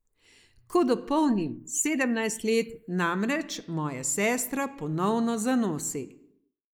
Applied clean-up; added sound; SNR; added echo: neural mask model Resemble Enhance denoiser.